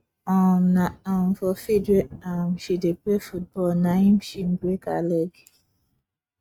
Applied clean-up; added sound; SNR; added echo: neural mask model RNNoise.